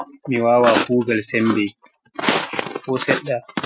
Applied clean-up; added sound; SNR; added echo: classical method Wiener filter.